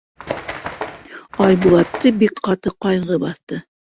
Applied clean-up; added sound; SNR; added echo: none; Bird; 10 dB; none.